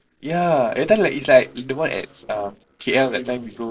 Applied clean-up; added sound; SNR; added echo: neural separator model SepFormer DNS4.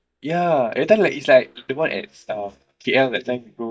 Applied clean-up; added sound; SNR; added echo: neural mask model DeepFilterNet 3.